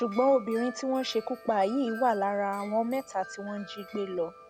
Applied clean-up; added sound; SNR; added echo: none; Wind chime; 16 dB; none.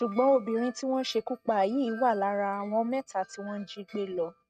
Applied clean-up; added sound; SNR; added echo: neural mask model RNNoise.